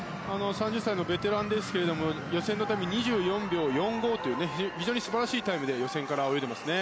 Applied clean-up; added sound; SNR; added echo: none; none; none; none.